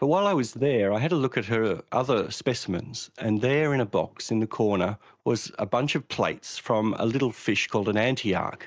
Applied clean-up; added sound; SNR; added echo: neural mask model DeepFilterNet 3.